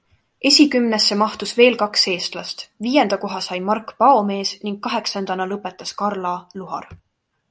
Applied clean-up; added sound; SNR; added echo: none; none; none; none.